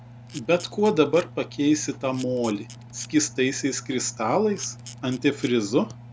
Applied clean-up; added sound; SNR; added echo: none; Camera + Engine; 17 dB; none.